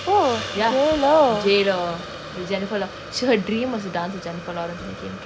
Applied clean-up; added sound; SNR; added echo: none; Hiss; 12 dB; none.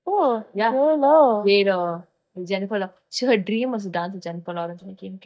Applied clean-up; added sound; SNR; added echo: neural mask model DeepFilterNet 3.